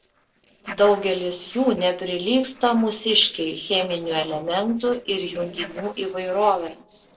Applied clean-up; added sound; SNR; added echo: neural separator model SepFormer DNS4.